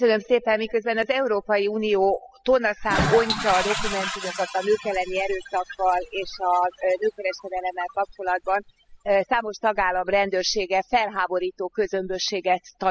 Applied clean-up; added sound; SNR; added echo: classical method spectral subtraction.